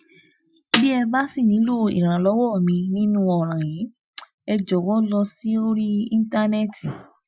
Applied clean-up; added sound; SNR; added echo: classical method Wiener filter.